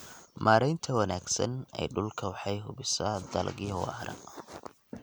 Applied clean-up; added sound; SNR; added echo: none; none; none; none.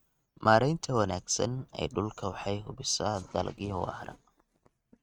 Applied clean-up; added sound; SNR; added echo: neural mask model RNNoise.